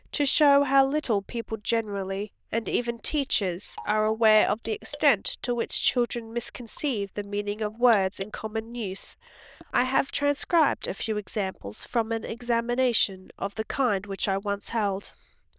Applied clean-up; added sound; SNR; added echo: neural diffusion model UNIVERSE++.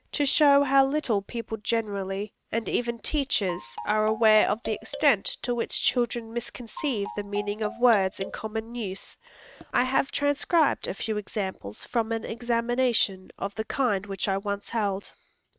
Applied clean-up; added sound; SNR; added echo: neural mask model RNNoise.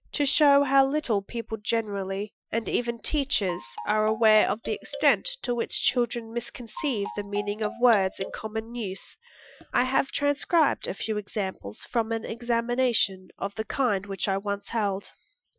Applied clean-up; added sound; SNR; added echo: classical method Wiener filter.